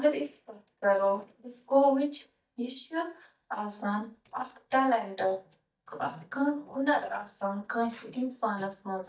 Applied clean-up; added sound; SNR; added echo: neural mask model DeepFilterNet 3.